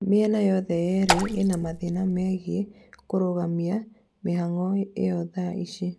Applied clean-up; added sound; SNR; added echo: none; Raindrop / Splash, splatter; 4 dB; none.